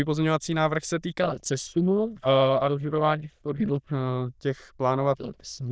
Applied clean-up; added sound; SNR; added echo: neural diffusion model UNIVERSE++.